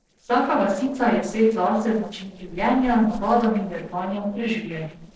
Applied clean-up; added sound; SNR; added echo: neural separator model SepFormer DNS4.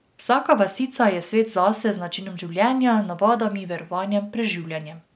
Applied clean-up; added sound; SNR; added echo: none; none; none; none.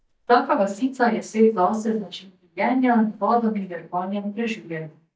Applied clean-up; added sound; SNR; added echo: neural mask model DeepFilterNet 3.